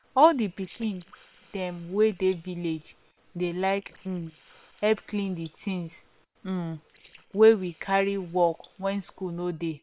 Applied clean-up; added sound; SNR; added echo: neural separator model SepFormer WHAM!.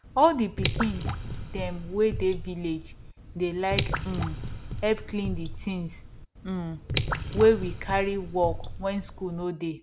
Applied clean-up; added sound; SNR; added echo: none; Drip / Water; 5 dB; none.